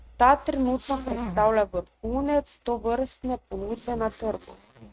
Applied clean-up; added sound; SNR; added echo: neural mask model RNNoise.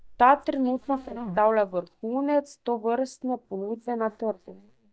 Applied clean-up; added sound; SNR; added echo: neural mask model DeepFilterNet 3.